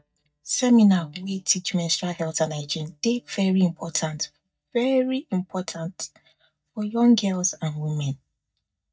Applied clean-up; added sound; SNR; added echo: neural mask model DeepFilterNet 3.